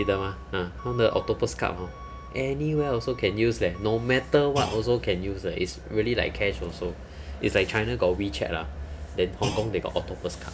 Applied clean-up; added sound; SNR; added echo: none; Thump, thud + Alarm / Truck; 12 dB; none.